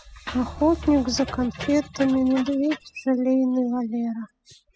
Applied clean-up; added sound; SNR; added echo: classical method spectral subtraction.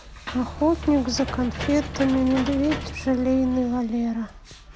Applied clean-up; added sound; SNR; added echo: none; Engine / Mechanisms; 9 dB; none.